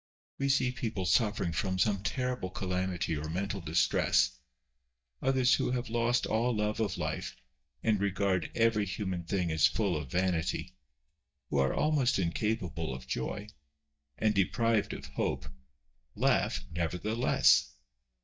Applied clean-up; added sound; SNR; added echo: neural mask model DeepFilterNet 3.